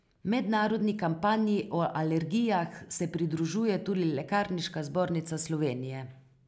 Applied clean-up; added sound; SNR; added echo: none; none; none; none.